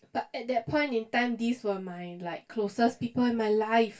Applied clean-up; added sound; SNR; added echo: none; none; none; reverberation time 0.2 s.